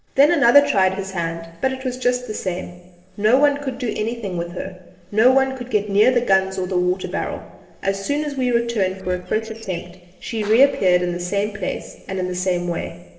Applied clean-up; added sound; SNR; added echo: neural separator model SepFormer DNS4.